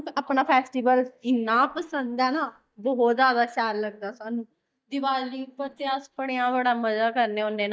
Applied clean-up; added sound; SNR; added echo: neural mask model DeepFilterNet 3.